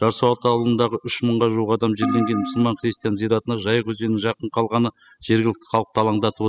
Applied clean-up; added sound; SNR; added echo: classical method spectral subtraction.